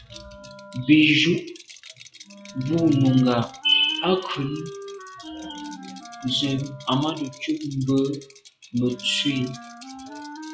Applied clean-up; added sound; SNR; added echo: classical method log-MMSE.